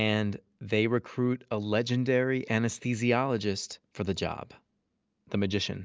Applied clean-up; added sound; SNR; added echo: none; none; none; none.